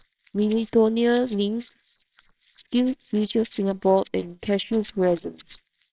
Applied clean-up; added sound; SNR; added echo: neural separator model SepFormer WHAMR!.